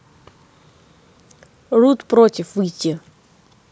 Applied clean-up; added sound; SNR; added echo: none; none; none; none.